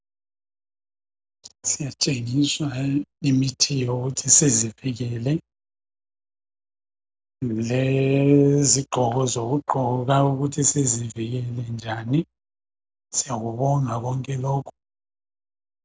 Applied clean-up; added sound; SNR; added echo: none; none; none; none.